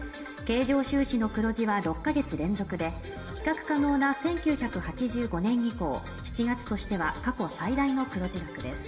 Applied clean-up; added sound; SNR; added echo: none; none; none; reverberation time 1.3 s.